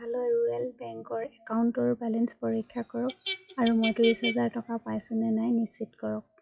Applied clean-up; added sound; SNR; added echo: classical method WPE with log-MMSE.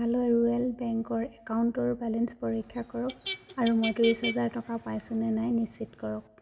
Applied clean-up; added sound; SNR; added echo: none; Motor vehicle (road); 12 dB; reverberation time 0.7 s.